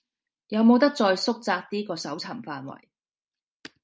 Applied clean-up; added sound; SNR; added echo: none; none; none; none.